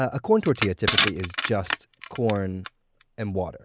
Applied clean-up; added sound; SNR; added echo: none; Crushing; 1 dB; none.